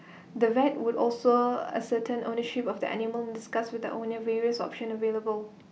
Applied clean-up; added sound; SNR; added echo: none; none; none; none.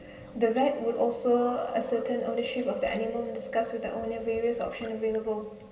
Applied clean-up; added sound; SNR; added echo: none; Chewing, mastication; 11 dB; reverberation time 1.4 s.